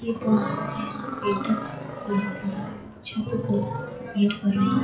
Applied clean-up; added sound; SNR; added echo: classical method WPE with log-MMSE.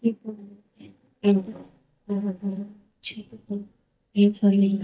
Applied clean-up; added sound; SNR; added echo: neural mask model DeepFilterNet 3.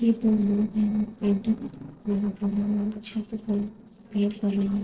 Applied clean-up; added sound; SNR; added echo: neural separator model SepFormer DNS4.